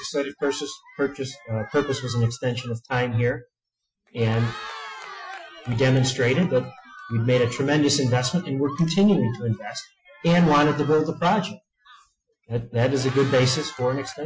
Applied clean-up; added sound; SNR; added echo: classical method Wiener filter.